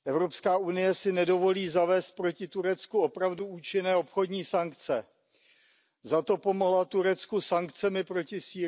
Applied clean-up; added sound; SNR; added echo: none; none; none; none.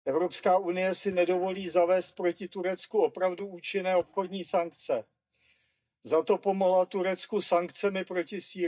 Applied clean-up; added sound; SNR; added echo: neural mask model DeepFilterNet 3.